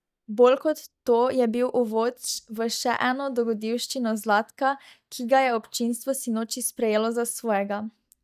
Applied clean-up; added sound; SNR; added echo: neural mask model DeepFilterNet 3.